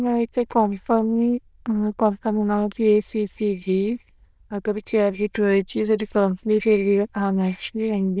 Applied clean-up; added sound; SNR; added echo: neural diffusion model UNIVERSE++.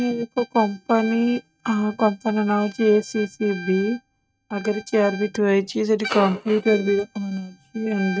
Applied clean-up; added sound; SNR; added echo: neural mask model RNNoise.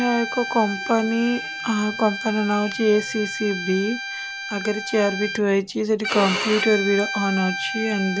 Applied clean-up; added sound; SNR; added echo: none; Bowed string instrument; 7 dB; none.